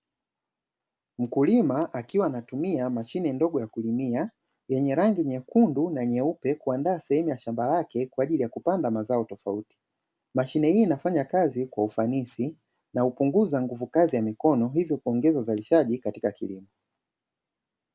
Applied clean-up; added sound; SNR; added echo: none; none; none; none.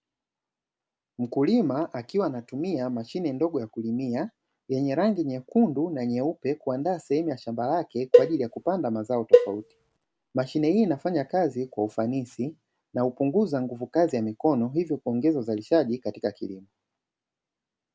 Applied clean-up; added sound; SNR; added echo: none; Cowbell; -4 dB; none.